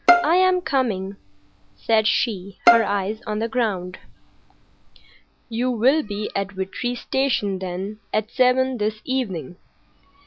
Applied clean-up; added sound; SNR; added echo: none; Bowed string instrument; 2 dB; none.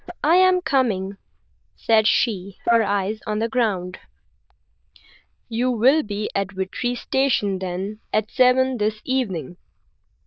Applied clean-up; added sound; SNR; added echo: neural diffusion model UNIVERSE++.